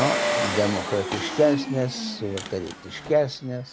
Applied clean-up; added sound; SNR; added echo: none; Engine; 3 dB; none.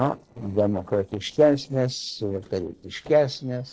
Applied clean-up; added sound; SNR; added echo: neural separator model SepFormer DNS4.